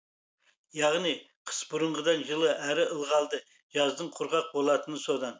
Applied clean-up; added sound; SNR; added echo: none; none; none; none.